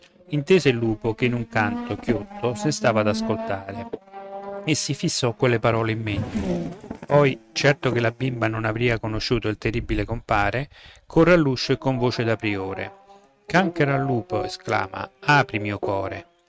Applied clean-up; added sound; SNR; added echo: neural mask model RNNoise.